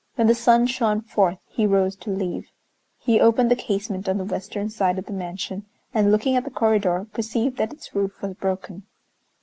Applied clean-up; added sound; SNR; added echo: none; none; none; none.